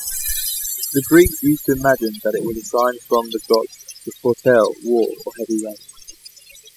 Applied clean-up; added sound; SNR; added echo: classical method spectral subtraction.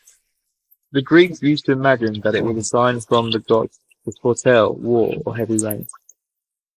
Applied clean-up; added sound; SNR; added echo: neural mask model Resemble Enhance denoiser.